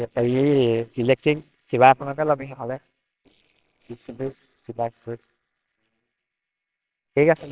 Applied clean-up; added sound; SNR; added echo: neural separator model SepFormer WHAMR!.